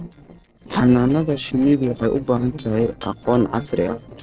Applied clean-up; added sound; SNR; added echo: neural separator model SepFormer DNS4.